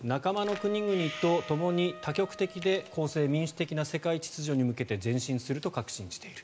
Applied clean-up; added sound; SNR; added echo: none; Wind instrument, woodwind instrument; 17 dB; none.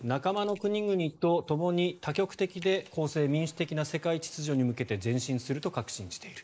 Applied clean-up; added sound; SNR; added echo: neural mask model Resemble Enhance denoiser.